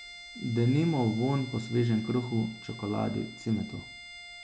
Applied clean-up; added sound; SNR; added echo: none; Bowed string instrument; 16 dB; none.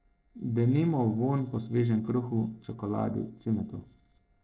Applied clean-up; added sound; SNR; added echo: neural separator model SepFormer DNS4.